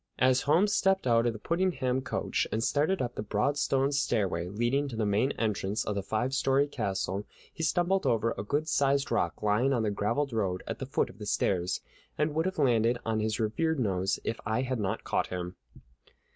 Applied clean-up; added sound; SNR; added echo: none; none; none; none.